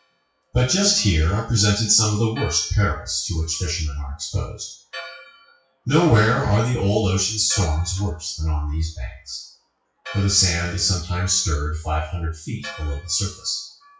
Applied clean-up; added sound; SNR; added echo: classical method WPE with log-MMSE.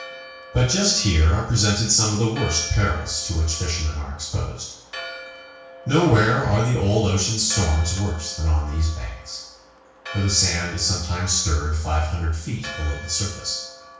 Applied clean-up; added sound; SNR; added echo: none; Church bell; 18 dB; reverberation time 0.6 s.